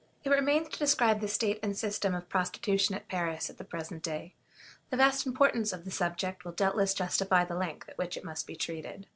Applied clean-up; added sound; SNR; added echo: none; none; none; none.